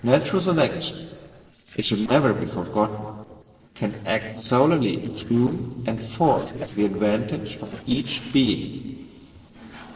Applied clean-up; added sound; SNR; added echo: neural separator model SepFormer DNS4.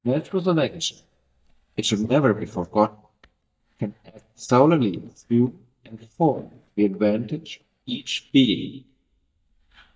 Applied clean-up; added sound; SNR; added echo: neural mask model DeepFilterNet 3.